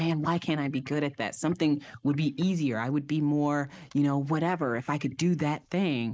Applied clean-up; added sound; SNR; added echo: neural mask model Resemble Enhance denoiser.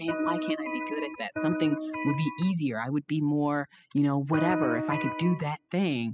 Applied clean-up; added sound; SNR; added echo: classical method spectral subtraction.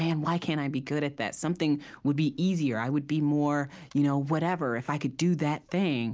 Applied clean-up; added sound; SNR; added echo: none; none; none; none.